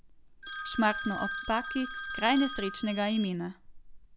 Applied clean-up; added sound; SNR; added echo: none; Telephone; 7 dB; none.